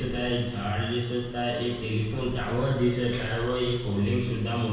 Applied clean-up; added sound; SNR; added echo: none; Stream; 14 dB; reverberation time 1.0 s.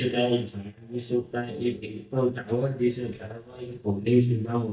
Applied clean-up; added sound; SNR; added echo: neural mask model DeepFilterNet 3.